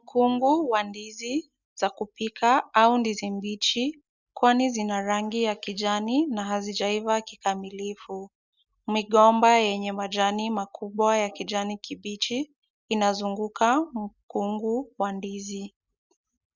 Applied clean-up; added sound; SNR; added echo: none; none; none; none.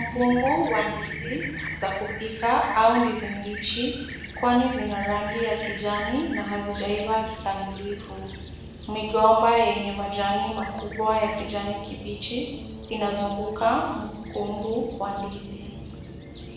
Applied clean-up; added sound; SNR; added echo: none; Fixed-wing aircraft, airplane; 10 dB; reverberation time 0.9 s.